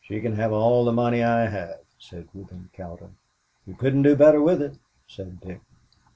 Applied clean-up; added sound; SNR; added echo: none; none; none; none.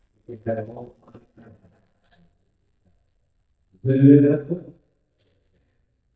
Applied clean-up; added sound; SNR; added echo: neural mask model DeepFilterNet 3.